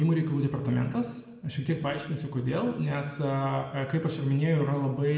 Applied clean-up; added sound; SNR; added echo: none; none; none; reverberation time 0.9 s.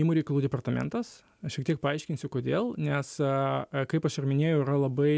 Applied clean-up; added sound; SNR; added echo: none; none; none; none.